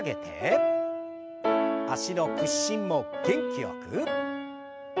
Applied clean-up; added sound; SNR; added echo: none; none; none; none.